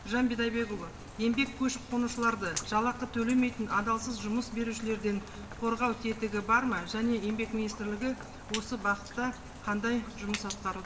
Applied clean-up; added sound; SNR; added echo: none; Rain; 12 dB; reverberation time 2.3 s.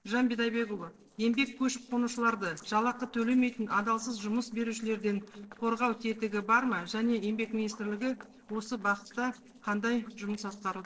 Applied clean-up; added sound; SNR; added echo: neural separator model SepFormer DNS4.